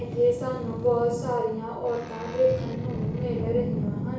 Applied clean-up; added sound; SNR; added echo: none; Boat, Water vehicle; 4 dB; reverberation time 0.6 s.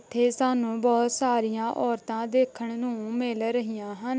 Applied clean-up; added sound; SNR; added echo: none; none; none; none.